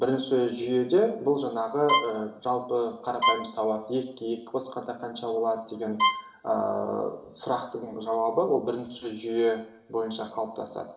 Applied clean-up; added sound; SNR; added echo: none; Bowed string instrument; 2 dB; reverberation time 0.7 s.